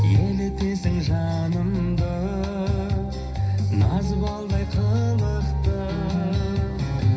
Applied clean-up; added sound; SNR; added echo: none; none; none; reverberation time 0.5 s.